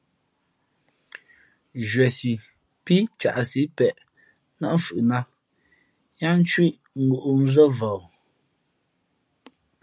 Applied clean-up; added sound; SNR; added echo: none; none; none; none.